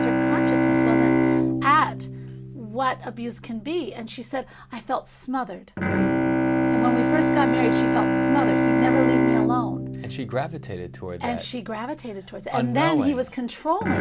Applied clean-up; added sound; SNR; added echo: none; Bowed string instrument; -4 dB; none.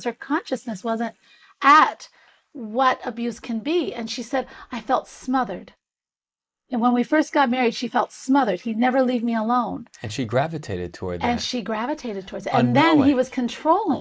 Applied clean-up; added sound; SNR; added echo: neural mask model Resemble Enhance denoiser.